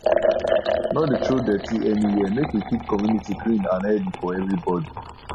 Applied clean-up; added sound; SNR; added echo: none; Liquid; 3 dB; none.